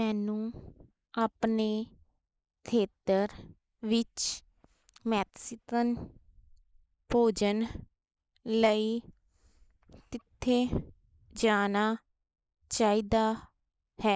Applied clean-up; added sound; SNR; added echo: neural mask model Resemble Enhance denoiser.